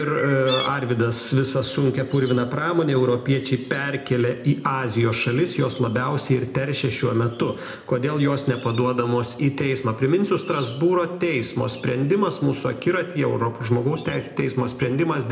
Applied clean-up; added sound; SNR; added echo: none; Chirp, tweet; 19 dB; reverberation time 0.6 s.